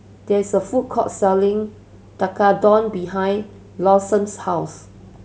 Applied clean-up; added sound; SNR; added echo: none; none; none; none.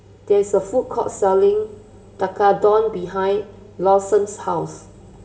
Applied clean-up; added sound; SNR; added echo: none; none; none; reverberation time 1.7 s.